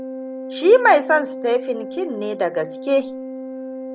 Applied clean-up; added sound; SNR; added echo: none; Organ; 11 dB; none.